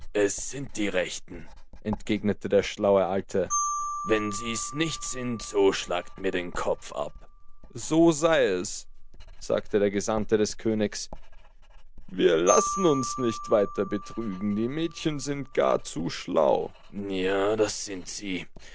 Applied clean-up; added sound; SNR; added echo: none; Writing + Marimba, xylophone; 10 dB; none.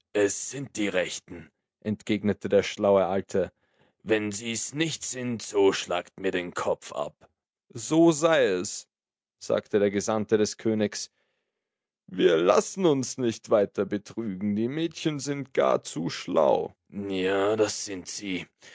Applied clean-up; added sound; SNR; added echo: none; none; none; none.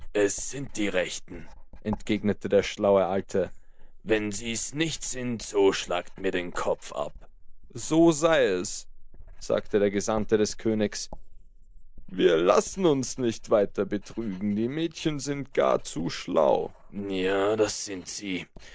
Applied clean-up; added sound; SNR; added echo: neural mask model Resemble Enhance denoiser.